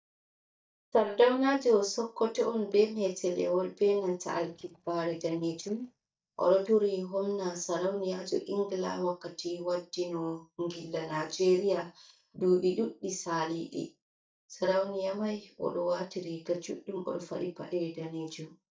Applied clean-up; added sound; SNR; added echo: neural mask model DeepFilterNet 3.